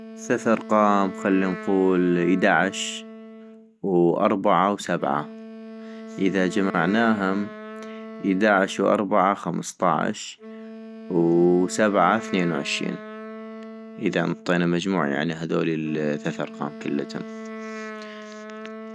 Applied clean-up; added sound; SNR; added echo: none; Wind instrument, woodwind instrument; 15 dB; none.